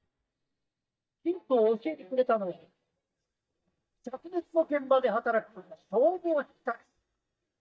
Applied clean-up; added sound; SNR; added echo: neural mask model DeepFilterNet 3.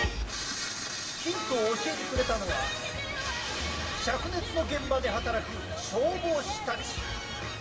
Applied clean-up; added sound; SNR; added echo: none; Stream; 13 dB; reverberation time 0.8 s.